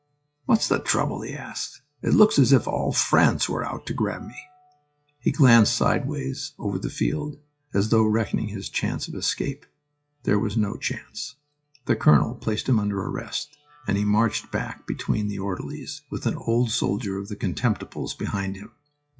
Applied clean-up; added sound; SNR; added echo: classical method WPE with log-MMSE.